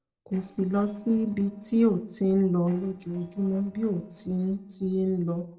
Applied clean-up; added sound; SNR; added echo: neural separator model SepFormer DNS4.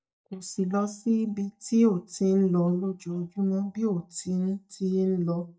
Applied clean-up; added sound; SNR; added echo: neural mask model DeepFilterNet 3.